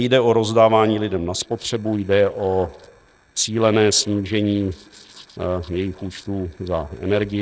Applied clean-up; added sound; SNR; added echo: neural separator model SepFormer DNS4.